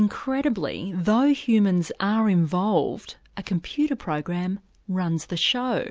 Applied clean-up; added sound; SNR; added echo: none; none; none; none.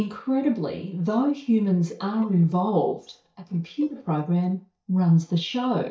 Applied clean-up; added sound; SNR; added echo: neural mask model DeepFilterNet 3.